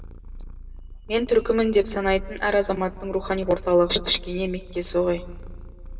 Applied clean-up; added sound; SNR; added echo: none; Purr; 13 dB; reverberation time 2.9 s.